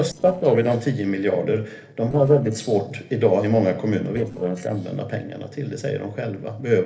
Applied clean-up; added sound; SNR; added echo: neural separator model SepFormer DNS4.